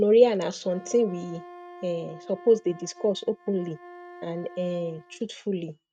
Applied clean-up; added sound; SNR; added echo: neural mask model RNNoise.